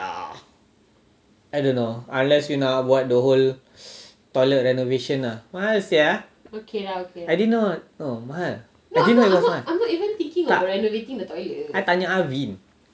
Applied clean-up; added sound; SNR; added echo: none; none; none; none.